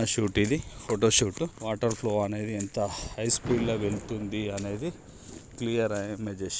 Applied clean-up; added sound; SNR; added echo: none; Thunder; 13 dB; none.